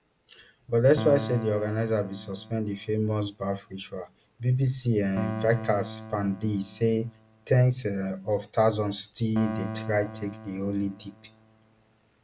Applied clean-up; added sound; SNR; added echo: none; Piano; 12 dB; none.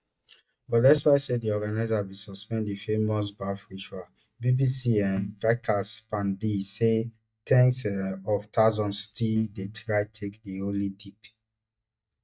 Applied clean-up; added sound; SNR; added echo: neural mask model DeepFilterNet 3.